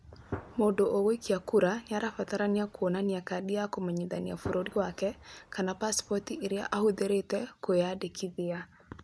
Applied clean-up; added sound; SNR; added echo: none; Gunshot, gunfire; 17 dB; none.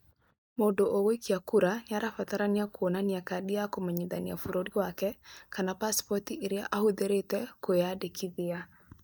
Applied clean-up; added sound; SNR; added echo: neural mask model DeepFilterNet 3.